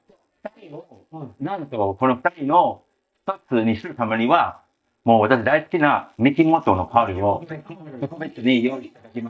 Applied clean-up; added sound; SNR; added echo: neural mask model DeepFilterNet 3.